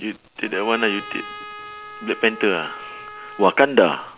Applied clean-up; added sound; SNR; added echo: none; Trumpet; 15 dB; none.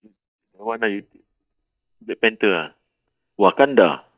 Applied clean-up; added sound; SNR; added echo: neural mask model DeepFilterNet 3.